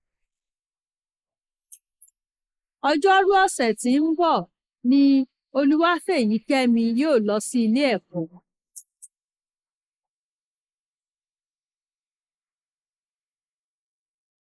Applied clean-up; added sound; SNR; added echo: neural mask model Resemble Enhance denoiser.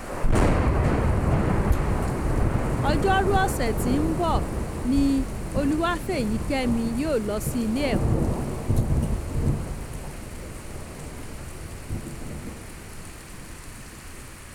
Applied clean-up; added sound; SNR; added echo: none; Thunder / Rain; -4 dB; none.